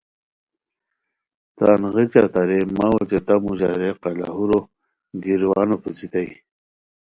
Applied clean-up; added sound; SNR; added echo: none; none; none; none.